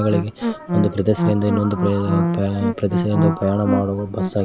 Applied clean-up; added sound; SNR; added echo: none; Musical instrument; 3 dB; none.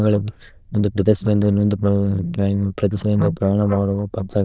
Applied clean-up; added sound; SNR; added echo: neural diffusion model UNIVERSE++.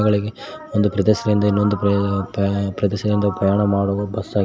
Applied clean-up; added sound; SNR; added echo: none; none; none; none.